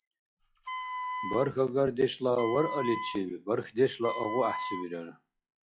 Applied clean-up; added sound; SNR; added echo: classical method log-MMSE.